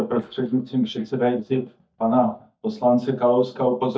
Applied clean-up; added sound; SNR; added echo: neural mask model DeepFilterNet 3.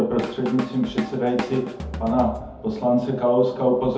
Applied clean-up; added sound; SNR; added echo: none; Drum kit; 11 dB; reverberation time 0.6 s.